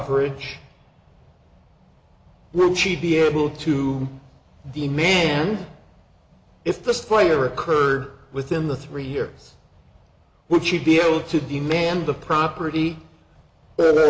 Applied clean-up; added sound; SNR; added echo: none; none; none; none.